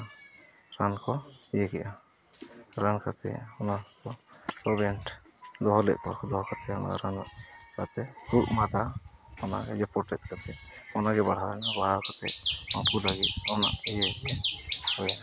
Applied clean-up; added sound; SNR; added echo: none; none; none; none.